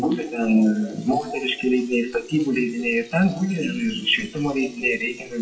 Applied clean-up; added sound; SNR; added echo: classical method WPE with log-MMSE.